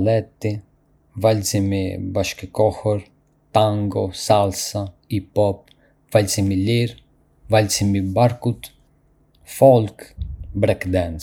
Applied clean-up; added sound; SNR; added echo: none; none; none; none.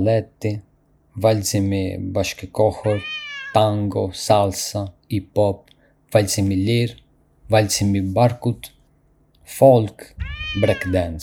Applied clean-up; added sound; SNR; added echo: none; Cat; 13 dB; none.